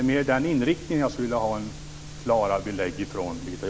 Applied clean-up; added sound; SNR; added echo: none; none; none; none.